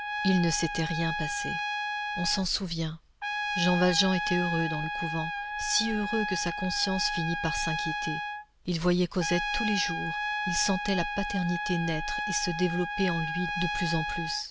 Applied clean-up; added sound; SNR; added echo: none; Trumpet; 3 dB; none.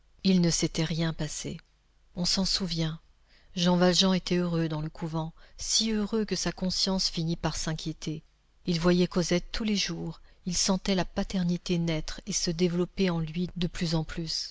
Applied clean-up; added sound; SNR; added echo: none; none; none; none.